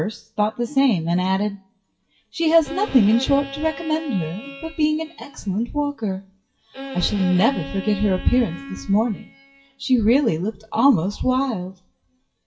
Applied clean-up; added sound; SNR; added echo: classical method WPE with log-MMSE.